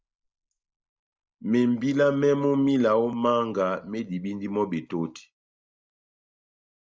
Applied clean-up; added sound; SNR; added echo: neural mask model Resemble Enhance denoiser.